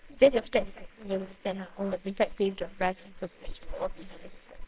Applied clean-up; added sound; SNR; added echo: neural separator model SepFormer WHAMR!.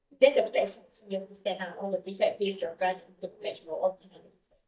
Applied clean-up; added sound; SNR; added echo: neural mask model DeepFilterNet 3.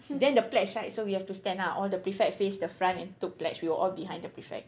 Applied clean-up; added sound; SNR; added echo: none; none; none; none.